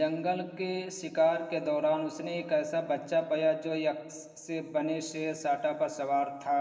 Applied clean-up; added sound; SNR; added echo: none; none; none; reverberation time 3.0 s.